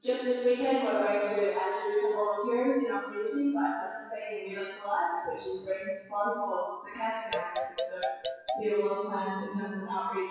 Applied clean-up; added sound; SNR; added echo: classical method WPE with log-MMSE.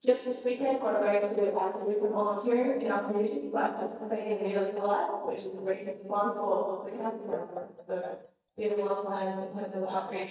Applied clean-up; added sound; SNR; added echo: neural mask model DeepFilterNet 3.